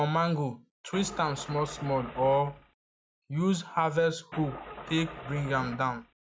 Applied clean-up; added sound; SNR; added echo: none; Engine starting / Car; 13 dB; none.